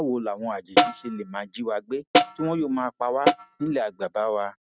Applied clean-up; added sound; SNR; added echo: neural mask model RNNoise.